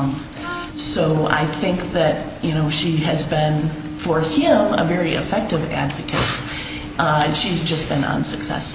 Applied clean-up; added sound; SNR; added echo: none; Train + Wind instrument, woodwind instrument; 13 dB; none.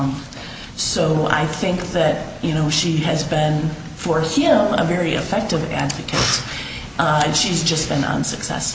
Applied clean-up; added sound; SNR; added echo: none; none; none; none.